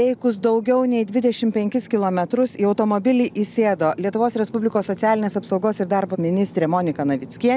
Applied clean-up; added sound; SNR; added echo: none; none; none; none.